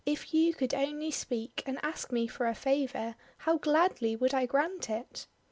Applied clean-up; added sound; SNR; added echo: none; none; none; none.